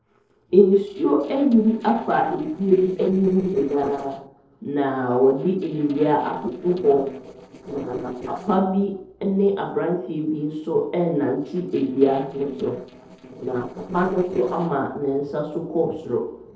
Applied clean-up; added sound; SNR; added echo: neural separator model SepFormer DNS4.